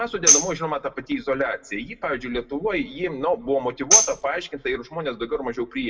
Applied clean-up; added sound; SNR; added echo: none; Tambourine; -4 dB; reverberation time 0.3 s.